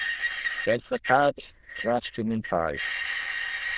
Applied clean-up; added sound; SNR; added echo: neural diffusion model UNIVERSE++.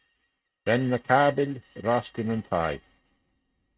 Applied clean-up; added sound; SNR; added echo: neural mask model RNNoise.